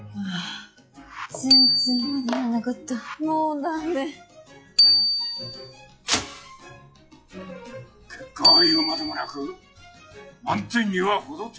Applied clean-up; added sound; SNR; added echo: classical method log-MMSE.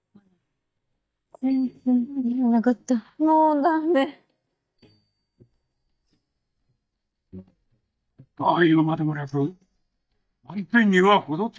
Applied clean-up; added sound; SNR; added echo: neural mask model DeepFilterNet 3.